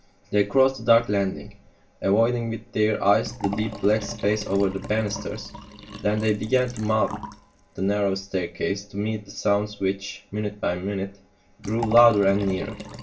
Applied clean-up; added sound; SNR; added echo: none; Liquid; 15 dB; reverberation time 0.2 s.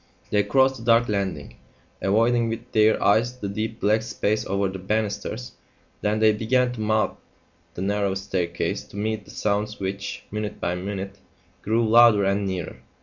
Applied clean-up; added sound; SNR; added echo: none; none; none; none.